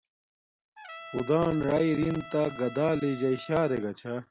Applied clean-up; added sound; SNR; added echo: none; Trumpet; 17 dB; none.